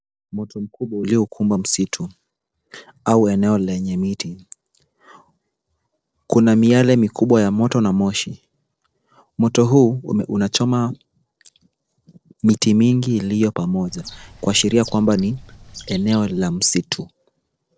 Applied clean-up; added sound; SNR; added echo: neural separator model SepFormer DNS4.